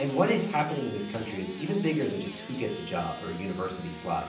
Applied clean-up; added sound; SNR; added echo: none; Engine starting / Sawing; 13 dB; reverberation time 0.6 s.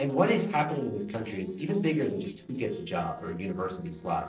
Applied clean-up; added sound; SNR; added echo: neural separator model SepFormer DNS4.